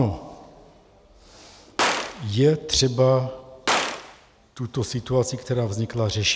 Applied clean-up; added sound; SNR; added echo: none; Gunshot, gunfire; 5 dB; none.